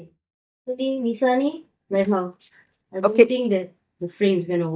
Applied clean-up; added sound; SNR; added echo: neural mask model DeepFilterNet 3.